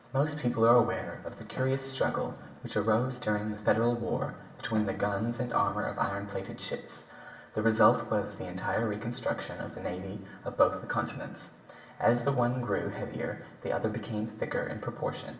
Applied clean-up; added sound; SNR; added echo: none; Fireworks; 17 dB; reverberation time 0.7 s.